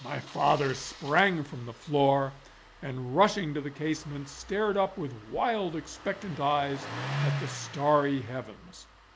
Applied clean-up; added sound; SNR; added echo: none; Engine starting; 12 dB; none.